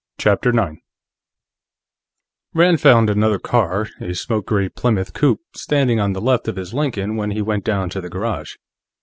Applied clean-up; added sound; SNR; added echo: none; none; none; none.